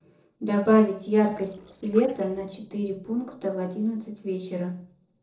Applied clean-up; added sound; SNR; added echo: neural separator model SepFormer DNS4.